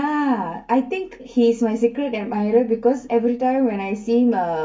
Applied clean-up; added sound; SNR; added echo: none; none; none; reverberation time 0.1 s.